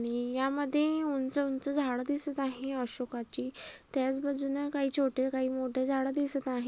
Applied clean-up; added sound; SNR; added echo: none; none; none; none.